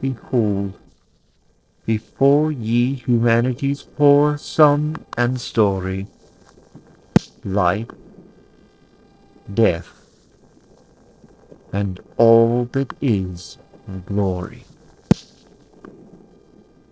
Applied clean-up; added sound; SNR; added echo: neural separator model SepFormer DNS4.